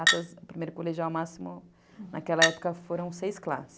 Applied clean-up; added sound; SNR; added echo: none; Chink, clink; 0 dB; none.